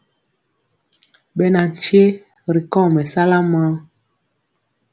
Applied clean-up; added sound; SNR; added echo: none; none; none; none.